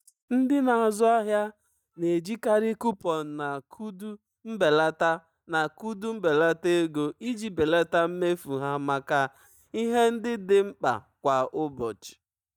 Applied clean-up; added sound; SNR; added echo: neural mask model DeepFilterNet 3.